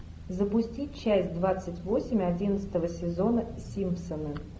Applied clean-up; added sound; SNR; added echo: none; none; none; none.